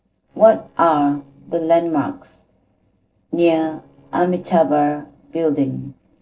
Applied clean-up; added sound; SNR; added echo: neural separator model SepFormer DNS4.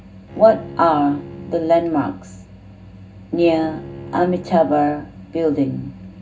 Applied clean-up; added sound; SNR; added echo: none; Bowed string instrument; 18 dB; reverberation time 0.4 s.